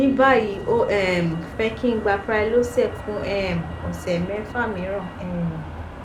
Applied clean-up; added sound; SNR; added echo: none; Motor vehicle (road); 11 dB; none.